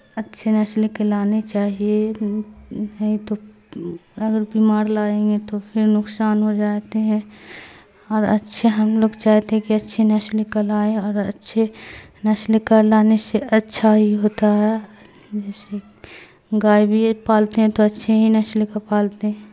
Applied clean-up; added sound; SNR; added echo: none; none; none; none.